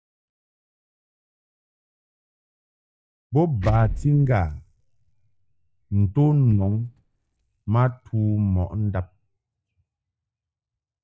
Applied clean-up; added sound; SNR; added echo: neural mask model DeepFilterNet 3.